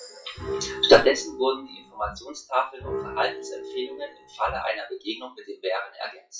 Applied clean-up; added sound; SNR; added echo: classical method WPE with log-MMSE.